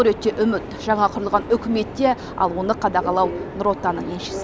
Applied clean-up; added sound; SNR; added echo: none; Subway, metro, underground; 12 dB; none.